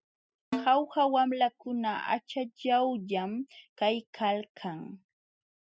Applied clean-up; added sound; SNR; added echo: classical method spectral subtraction.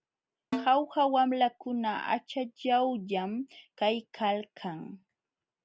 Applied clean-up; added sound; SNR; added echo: none; Snare drum; 9 dB; none.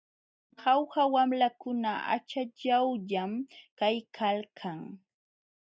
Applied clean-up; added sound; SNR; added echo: neural mask model DeepFilterNet 3.